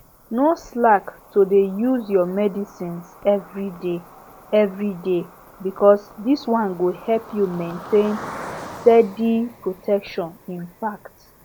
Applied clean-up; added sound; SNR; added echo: none; Cricket; 19 dB; none.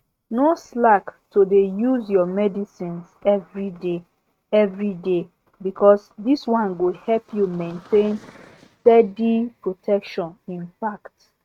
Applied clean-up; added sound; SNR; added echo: neural mask model RNNoise.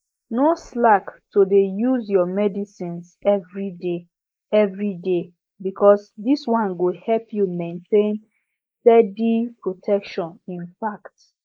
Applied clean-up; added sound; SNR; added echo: neural mask model Resemble Enhance denoiser.